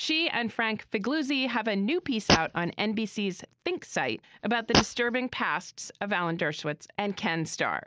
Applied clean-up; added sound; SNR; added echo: none; Fart; 1 dB; none.